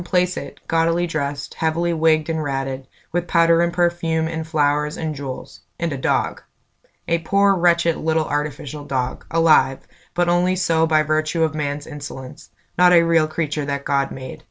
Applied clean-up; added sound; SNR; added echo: none; none; none; none.